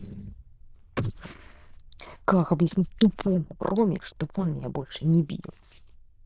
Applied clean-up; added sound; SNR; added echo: neural diffusion model UNIVERSE++.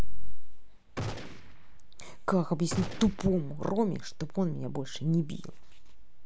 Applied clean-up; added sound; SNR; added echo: none; Gunshot, gunfire; 14 dB; none.